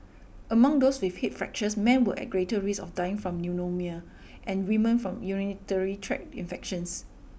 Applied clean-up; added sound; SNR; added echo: none; none; none; none.